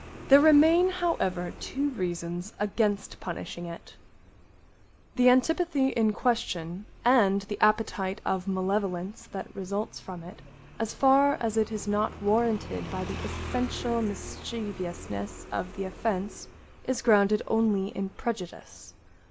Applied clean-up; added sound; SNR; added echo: none; Motorcycle; 16 dB; none.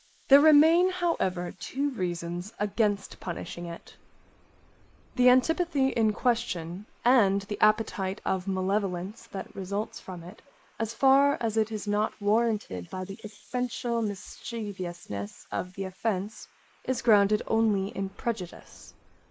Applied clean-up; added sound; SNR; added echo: neural mask model Resemble Enhance denoiser.